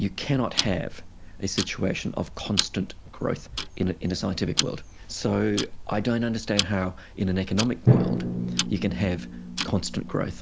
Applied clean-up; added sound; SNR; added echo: none; Tick-tock + Drum; 3 dB; none.